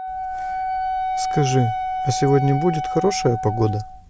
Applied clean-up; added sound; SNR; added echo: none; Wind instrument, woodwind instrument; 3 dB; none.